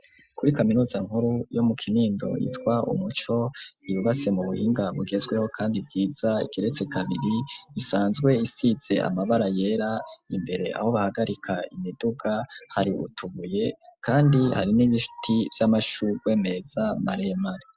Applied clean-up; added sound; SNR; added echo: none; none; none; none.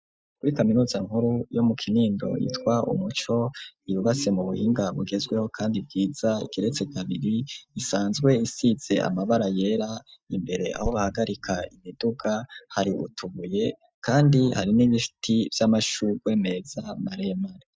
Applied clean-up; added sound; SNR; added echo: neural mask model DeepFilterNet 3.